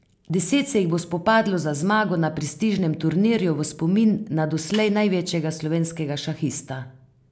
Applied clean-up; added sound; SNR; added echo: none; Snare drum; 19 dB; none.